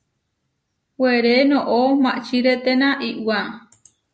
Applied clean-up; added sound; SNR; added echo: none; none; none; none.